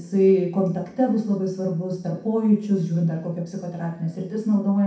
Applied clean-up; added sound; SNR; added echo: none; none; none; reverberation time 0.6 s.